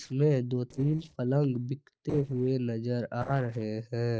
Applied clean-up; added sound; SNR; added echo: neural separator model SepFormer DNS4.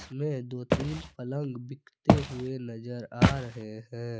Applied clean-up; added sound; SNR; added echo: none; Walk, footsteps; -5 dB; none.